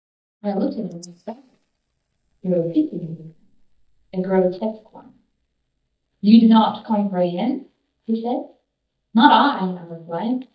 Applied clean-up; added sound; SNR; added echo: neural mask model DeepFilterNet 3.